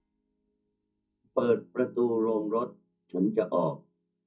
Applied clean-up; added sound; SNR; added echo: neural mask model DeepFilterNet 3.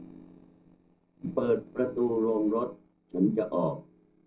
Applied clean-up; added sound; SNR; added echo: neural separator model SepFormer DNS4.